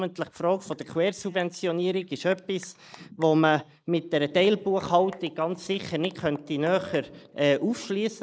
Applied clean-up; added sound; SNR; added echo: neural mask model Resemble Enhance denoiser.